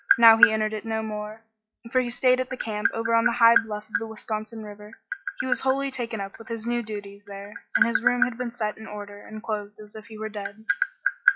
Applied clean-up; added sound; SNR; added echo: classical method log-MMSE.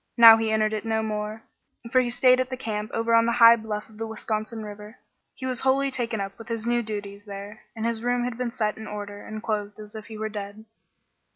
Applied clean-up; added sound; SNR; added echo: none; none; none; none.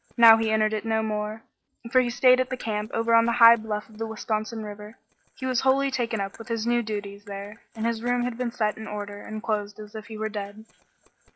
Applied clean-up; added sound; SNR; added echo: neural separator model SepFormer DNS4.